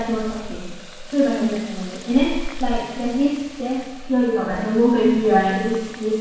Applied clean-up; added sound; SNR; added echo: none; Water tap, faucet; 11 dB; reverberation time 1.1 s.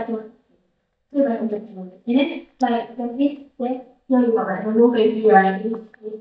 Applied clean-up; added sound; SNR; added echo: neural mask model DeepFilterNet 3.